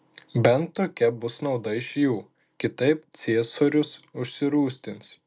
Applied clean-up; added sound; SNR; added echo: none; none; none; none.